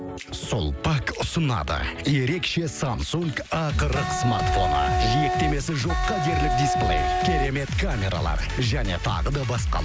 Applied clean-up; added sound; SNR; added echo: none; Wind instrument, woodwind instrument; 1 dB; none.